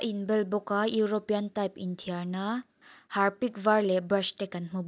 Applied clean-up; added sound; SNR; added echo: none; none; none; none.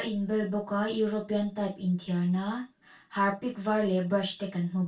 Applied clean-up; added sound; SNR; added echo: none; none; none; reverberation time 0.2 s.